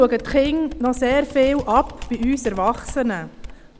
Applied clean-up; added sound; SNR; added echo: none; Computer keyboard; 14 dB; none.